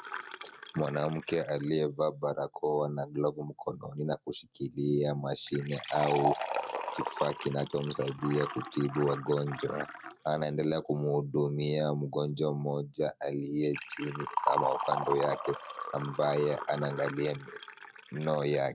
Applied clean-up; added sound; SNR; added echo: neural mask model RNNoise.